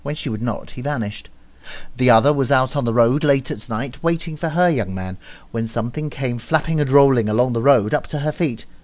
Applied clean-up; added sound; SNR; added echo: none; none; none; none.